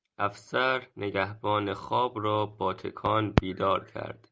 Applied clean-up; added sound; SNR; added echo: none; none; none; none.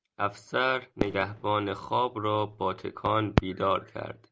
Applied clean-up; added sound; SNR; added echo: none; Fireworks; 12 dB; none.